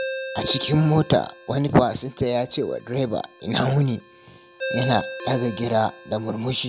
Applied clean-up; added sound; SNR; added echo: none; Ringtone; 12 dB; none.